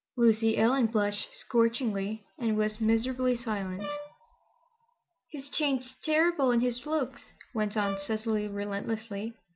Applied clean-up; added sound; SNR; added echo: none; Brass instrument; 12 dB; none.